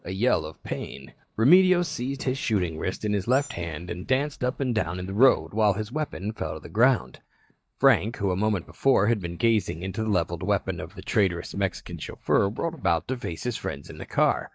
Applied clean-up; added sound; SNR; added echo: neural mask model DeepFilterNet 3.